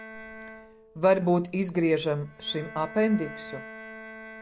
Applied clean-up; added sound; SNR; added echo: none; Bowed string instrument; 16 dB; none.